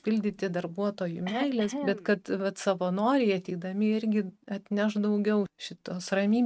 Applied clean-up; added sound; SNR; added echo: neural mask model RNNoise.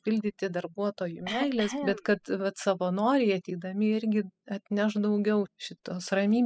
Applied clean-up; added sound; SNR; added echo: classical method spectral subtraction.